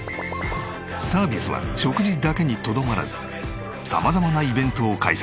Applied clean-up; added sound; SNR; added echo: none; none; none; none.